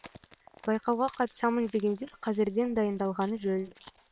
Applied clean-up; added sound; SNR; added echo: neural separator model SepFormer WHAM!.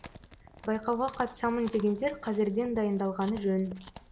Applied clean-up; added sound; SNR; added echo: none; Chewing, mastication; 19 dB; none.